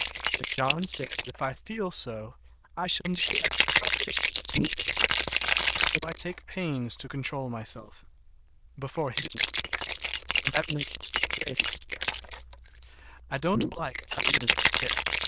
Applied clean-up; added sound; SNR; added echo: neural diffusion model UNIVERSE++.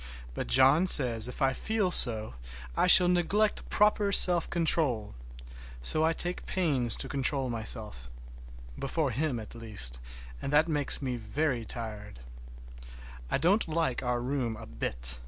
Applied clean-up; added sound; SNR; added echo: none; none; none; none.